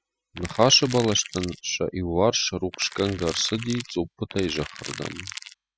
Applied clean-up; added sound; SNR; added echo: classical method spectral subtraction.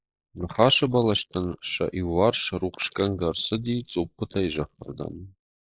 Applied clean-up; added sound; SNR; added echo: neural mask model Resemble Enhance denoiser.